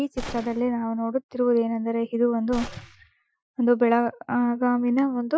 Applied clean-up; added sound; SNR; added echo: classical method Wiener filter.